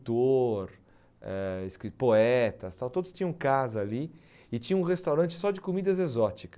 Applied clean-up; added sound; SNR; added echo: none; none; none; none.